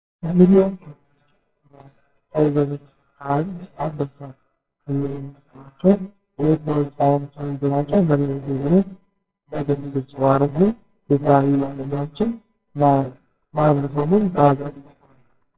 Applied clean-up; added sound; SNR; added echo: neural separator model SepFormer WHAMR!.